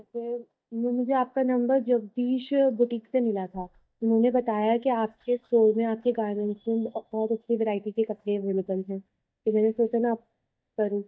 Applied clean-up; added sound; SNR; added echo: neural mask model DeepFilterNet 3.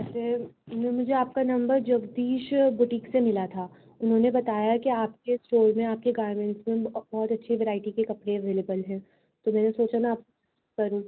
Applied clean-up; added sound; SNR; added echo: none; none; none; none.